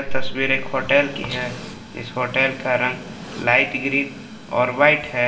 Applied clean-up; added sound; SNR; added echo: none; Train; 16 dB; reverberation time 0.6 s.